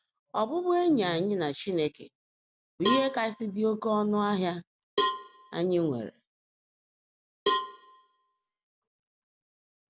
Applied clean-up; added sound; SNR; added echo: none; Cowbell; 3 dB; none.